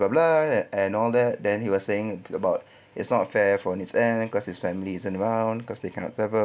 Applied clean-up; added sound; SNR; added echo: none; none; none; none.